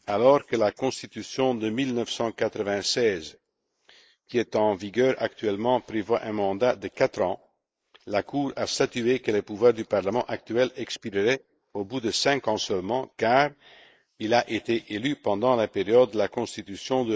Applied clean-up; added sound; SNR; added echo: neural mask model Resemble Enhance denoiser.